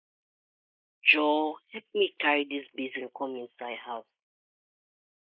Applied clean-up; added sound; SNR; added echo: neural mask model Resemble Enhance denoiser.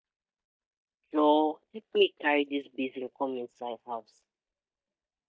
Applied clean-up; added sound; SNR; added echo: neural mask model DeepFilterNet 3.